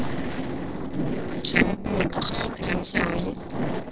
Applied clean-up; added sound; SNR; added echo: neural separator model SepFormer DNS4.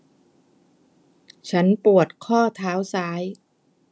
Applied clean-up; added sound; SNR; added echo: none; none; none; none.